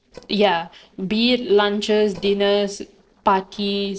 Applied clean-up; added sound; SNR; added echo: neural separator model SepFormer DNS4.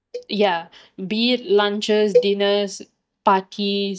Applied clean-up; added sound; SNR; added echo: neural mask model DeepFilterNet 3.